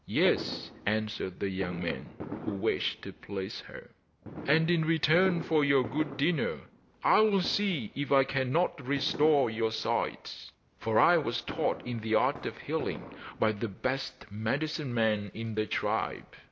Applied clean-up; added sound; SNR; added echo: none; Fireworks; 15 dB; none.